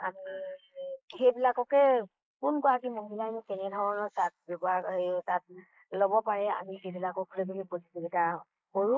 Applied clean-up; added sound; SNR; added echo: neural mask model Resemble Enhance denoiser.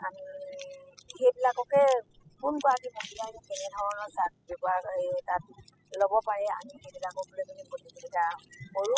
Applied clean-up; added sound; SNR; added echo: classical method spectral subtraction.